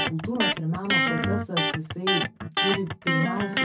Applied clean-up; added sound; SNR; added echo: none; Electric guitar; -3 dB; reverberation time 0.3 s.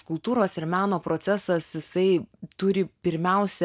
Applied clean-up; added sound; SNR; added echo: none; none; none; none.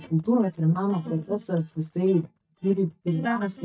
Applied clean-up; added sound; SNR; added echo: neural mask model DeepFilterNet 3.